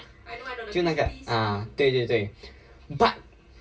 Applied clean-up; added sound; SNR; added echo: none; Bass drum; 16 dB; reverberation time 0.1 s.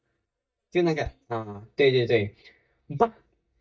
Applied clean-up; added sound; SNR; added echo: neural mask model DeepFilterNet 3.